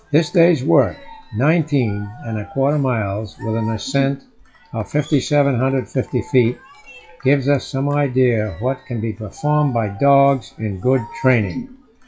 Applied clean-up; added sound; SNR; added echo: classical method WPE with log-MMSE.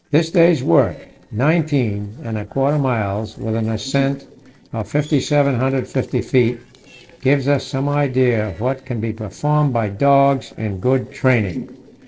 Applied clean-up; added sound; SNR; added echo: neural separator model SepFormer DNS4.